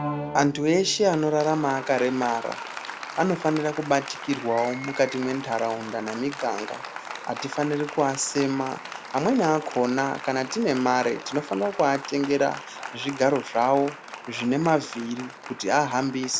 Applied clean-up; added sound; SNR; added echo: none; Applause; 12 dB; none.